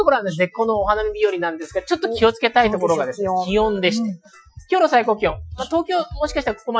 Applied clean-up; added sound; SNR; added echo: classical method Wiener filter.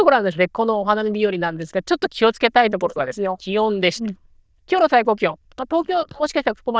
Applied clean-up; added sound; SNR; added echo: neural diffusion model UNIVERSE++.